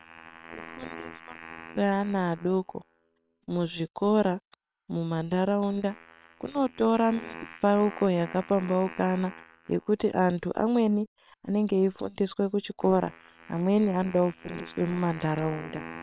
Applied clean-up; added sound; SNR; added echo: neural separator model SepFormer WHAM!.